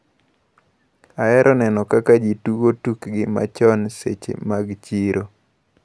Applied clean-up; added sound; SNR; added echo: none; none; none; none.